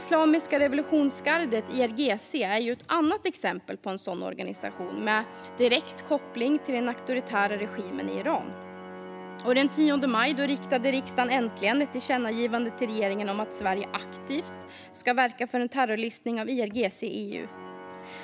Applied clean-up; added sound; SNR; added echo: none; Organ; 15 dB; none.